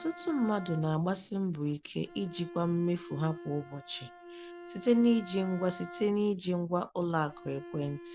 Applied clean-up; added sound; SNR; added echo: none; Bowed string instrument; 17 dB; none.